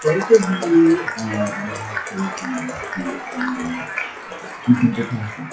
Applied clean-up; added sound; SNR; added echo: classical method WPE with log-MMSE.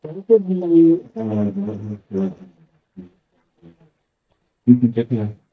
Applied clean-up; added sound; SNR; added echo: neural mask model DeepFilterNet 3.